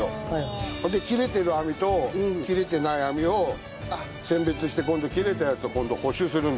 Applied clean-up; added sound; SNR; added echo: none; none; none; none.